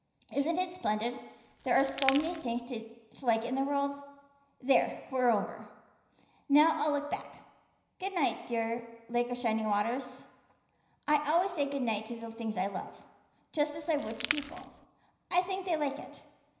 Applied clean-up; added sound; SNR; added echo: none; Crackle; 6 dB; reverberation time 0.9 s.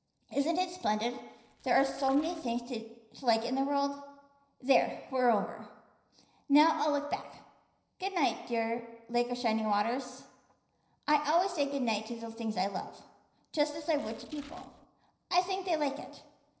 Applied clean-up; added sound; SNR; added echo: neural separator model SepFormer DNS4.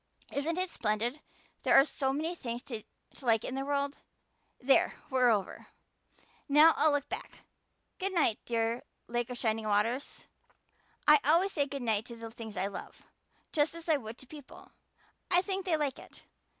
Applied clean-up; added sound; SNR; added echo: none; none; none; none.